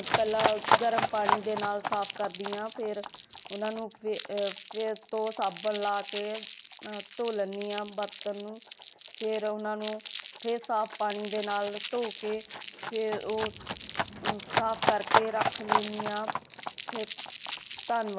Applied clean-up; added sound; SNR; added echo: none; Crumpling, crinkling + Livestock, farm animals, working animals; 1 dB; none.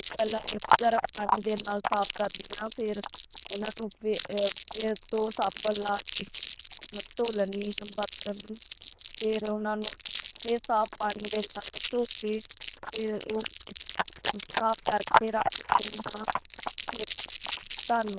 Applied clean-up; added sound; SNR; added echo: neural diffusion model UNIVERSE++.